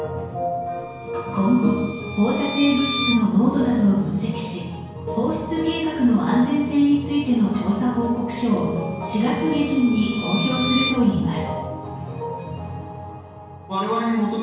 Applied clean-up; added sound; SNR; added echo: none; Bowed string instrument; 10 dB; reverberation time 1.0 s.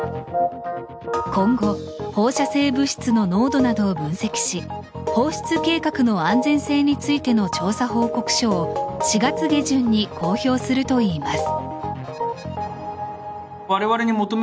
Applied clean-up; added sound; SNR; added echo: none; none; none; none.